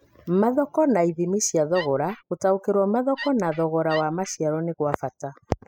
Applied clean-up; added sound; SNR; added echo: classical method spectral subtraction.